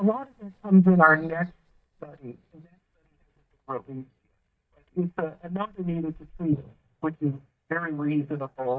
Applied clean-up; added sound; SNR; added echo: neural mask model DeepFilterNet 3.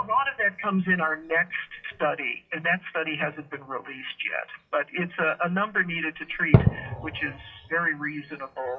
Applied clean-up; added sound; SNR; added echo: classical method WPE with log-MMSE.